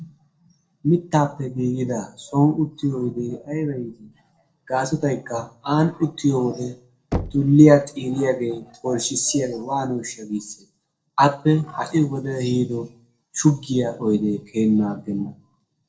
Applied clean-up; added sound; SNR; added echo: neural separator model SepFormer DNS4.